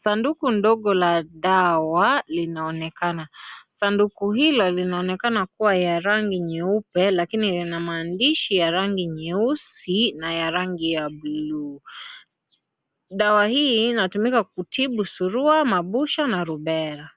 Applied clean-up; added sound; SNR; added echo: none; none; none; none.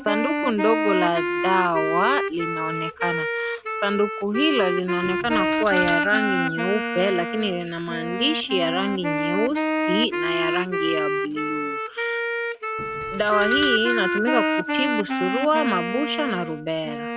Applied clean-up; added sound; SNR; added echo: none; Doorbell + Wind instrument, woodwind instrument; 0 dB; none.